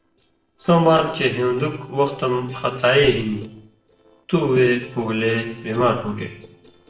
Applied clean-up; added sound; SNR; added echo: neural separator model SepFormer DNS4.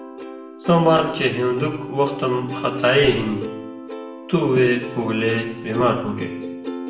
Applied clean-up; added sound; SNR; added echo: none; Plucked string instrument; 10 dB; reverberation time 0.8 s.